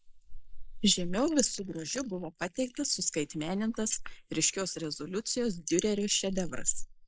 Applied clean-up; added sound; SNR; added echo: neural mask model Resemble Enhance denoiser.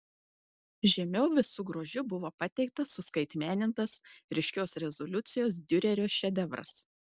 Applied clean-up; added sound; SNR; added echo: none; none; none; none.